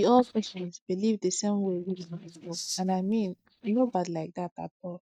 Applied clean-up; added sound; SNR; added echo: neural mask model DeepFilterNet 3.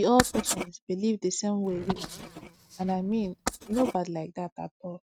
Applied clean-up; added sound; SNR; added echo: neural mask model RNNoise.